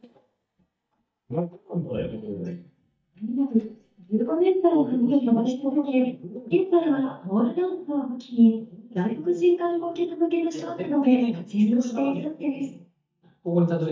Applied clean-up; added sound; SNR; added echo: neural mask model DeepFilterNet 3.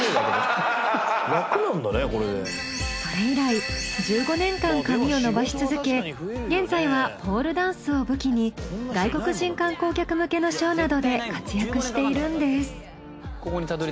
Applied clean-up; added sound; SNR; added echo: none; none; none; none.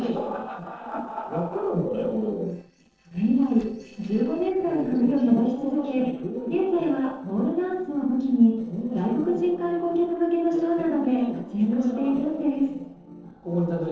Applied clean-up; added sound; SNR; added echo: neural separator model SepFormer DNS4.